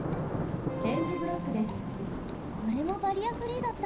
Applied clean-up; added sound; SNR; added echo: none; Thunder / Rain; 2 dB; reverberation time 0.4 s.